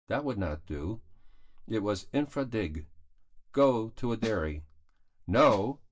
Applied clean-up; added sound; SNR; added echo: neural mask model DeepFilterNet 3.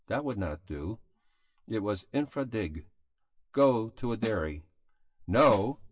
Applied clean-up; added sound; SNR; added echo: classical method WPE with log-MMSE.